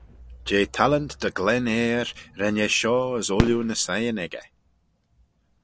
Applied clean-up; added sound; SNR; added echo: none; Fireworks; 11 dB; none.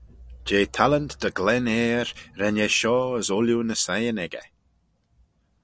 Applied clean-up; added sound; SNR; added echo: none; none; none; none.